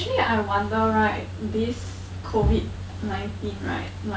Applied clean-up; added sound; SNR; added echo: none; none; none; none.